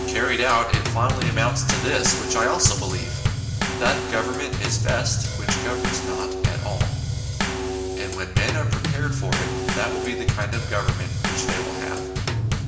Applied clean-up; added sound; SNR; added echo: none; Bass drum / Snare drum / Drum kit; -2 dB; reverberation time 1.9 s.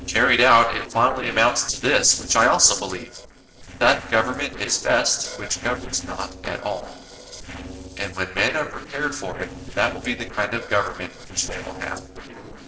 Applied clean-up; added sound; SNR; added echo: neural separator model SepFormer DNS4.